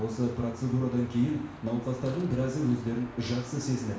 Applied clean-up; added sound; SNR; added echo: none; Car passing by / Traffic noise, roadway noise / Engine; 16 dB; reverberation time 0.7 s.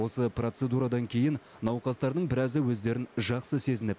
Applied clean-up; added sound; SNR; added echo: none; none; none; none.